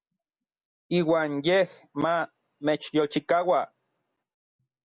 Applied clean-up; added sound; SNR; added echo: none; none; none; none.